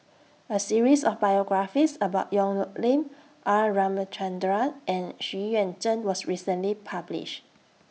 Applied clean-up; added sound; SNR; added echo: none; none; none; none.